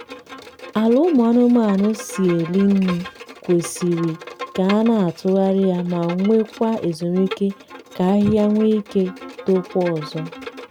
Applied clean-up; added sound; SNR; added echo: none; Bowed string instrument; 17 dB; none.